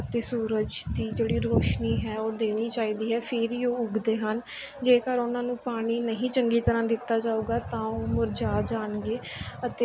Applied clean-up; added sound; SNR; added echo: none; none; none; none.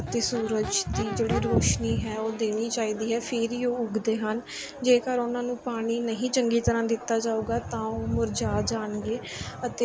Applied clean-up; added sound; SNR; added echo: none; Crowd / Race car, auto racing / Accelerating, revving, vroom; 15 dB; none.